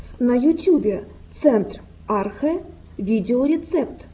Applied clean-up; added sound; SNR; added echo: none; none; none; none.